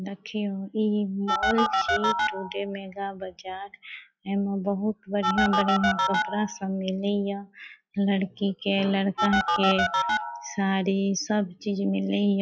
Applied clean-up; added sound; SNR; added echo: classical method log-MMSE.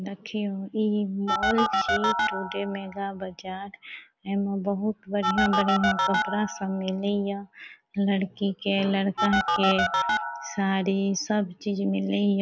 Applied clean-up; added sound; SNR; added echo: none; Telephone; 3 dB; none.